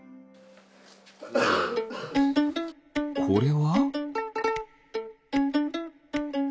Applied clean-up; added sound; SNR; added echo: none; Cough; 3 dB; none.